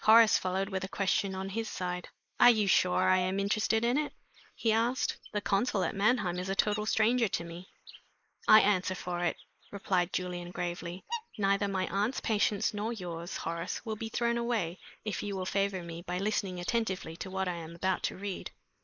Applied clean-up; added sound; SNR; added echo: neural mask model Resemble Enhance denoiser.